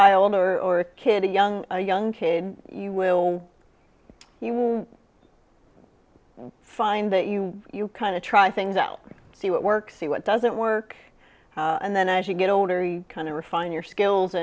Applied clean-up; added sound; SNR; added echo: none; none; none; none.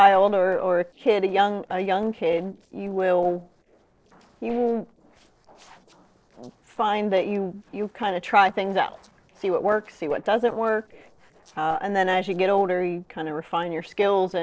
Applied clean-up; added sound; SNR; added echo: neural separator model SepFormer DNS4.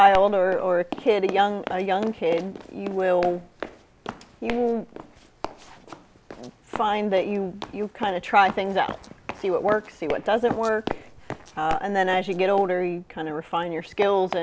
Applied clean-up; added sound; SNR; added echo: none; Run; 13 dB; none.